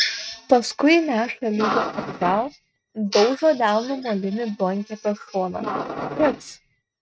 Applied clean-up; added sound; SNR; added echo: neural mask model RNNoise.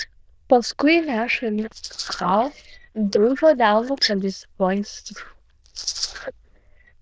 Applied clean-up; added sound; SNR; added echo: neural diffusion model UNIVERSE++.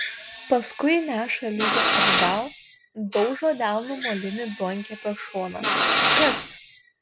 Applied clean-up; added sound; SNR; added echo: none; Drill; -4 dB; none.